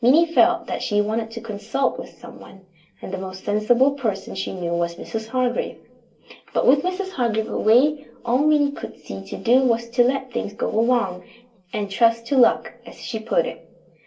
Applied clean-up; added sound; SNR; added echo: none; none; none; reverberation time 0.2 s.